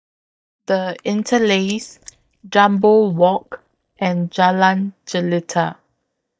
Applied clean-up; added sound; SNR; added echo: neural mask model DeepFilterNet 3.